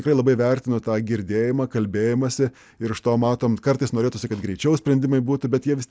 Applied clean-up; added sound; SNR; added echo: none; none; none; none.